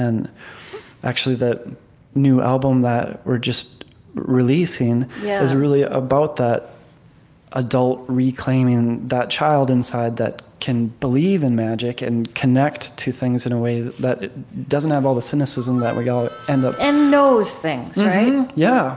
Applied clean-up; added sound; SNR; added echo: none; Harmonica; 17 dB; none.